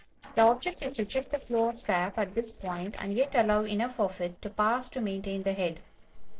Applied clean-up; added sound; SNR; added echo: neural separator model SepFormer DNS4.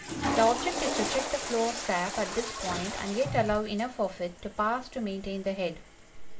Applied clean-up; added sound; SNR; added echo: none; Toilet flush / Water; 5 dB; reverberation time 0.2 s.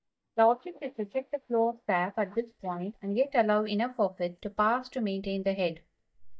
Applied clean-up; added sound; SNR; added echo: neural mask model DeepFilterNet 3.